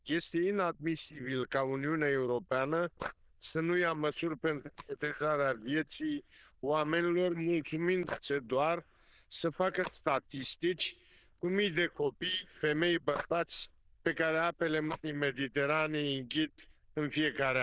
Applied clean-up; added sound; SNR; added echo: neural diffusion model UNIVERSE++.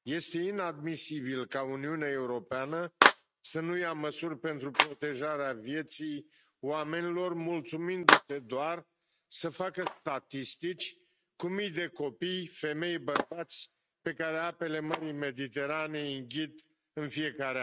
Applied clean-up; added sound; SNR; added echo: neural mask model RNNoise.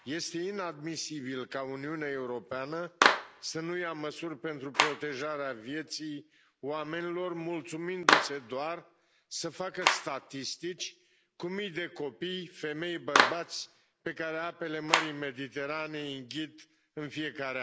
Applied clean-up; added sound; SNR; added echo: none; Clapping; -2 dB; none.